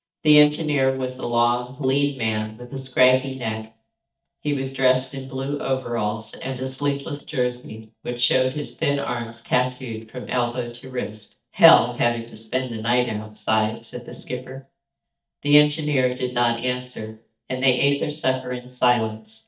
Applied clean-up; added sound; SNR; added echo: neural mask model DeepFilterNet 3.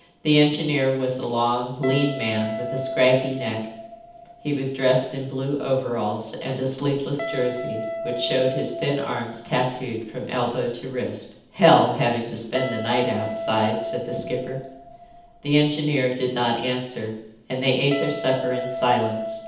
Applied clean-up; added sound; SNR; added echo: none; Guitar; 10 dB; reverberation time 0.8 s.